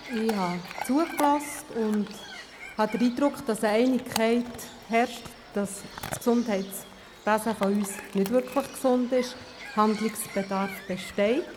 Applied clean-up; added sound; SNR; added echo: none; Bird + Chewing, mastication / Dog; 14 dB; none.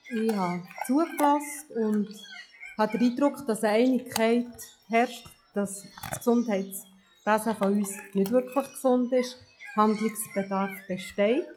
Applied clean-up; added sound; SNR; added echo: classical method log-MMSE.